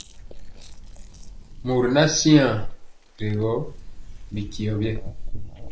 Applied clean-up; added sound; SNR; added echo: neural mask model Resemble Enhance denoiser.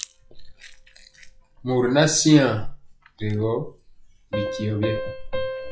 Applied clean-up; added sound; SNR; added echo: classical method log-MMSE.